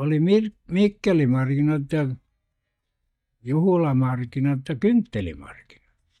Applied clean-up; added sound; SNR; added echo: neural mask model DeepFilterNet 3.